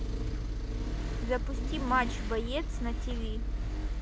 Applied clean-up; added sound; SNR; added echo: none; Accelerating, revving, vroom; 10 dB; none.